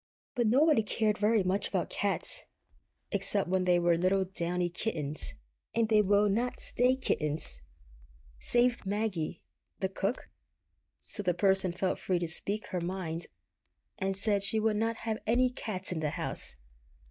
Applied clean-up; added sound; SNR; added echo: neural mask model DeepFilterNet 3.